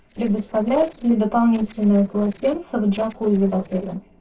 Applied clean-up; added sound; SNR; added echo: neural separator model SepFormer DNS4.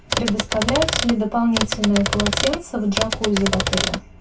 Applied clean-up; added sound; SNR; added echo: none; Typewriter; 2 dB; reverberation time 0.2 s.